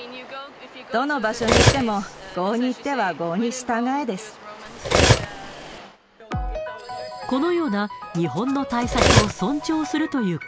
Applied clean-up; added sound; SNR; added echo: none; Cutlery, silverware; -4 dB; none.